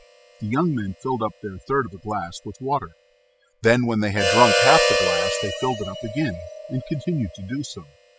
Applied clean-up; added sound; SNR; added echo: classical method spectral subtraction.